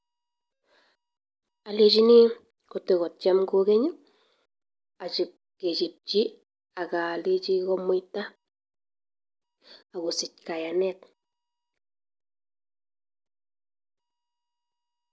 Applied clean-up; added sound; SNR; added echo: none; none; none; none.